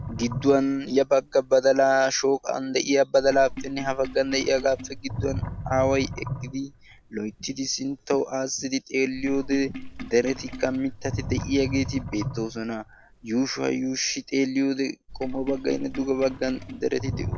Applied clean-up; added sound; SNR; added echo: none; Sink (filling or washing); 11 dB; none.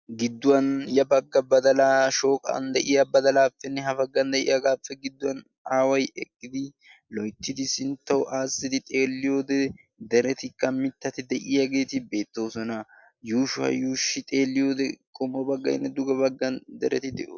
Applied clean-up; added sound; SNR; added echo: none; none; none; none.